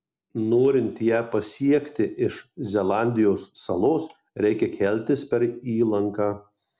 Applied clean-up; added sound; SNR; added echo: none; none; none; none.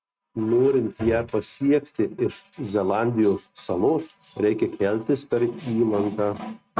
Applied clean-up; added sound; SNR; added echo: neural mask model RNNoise.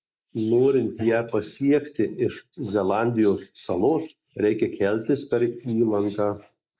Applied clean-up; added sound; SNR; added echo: neural mask model Resemble Enhance denoiser.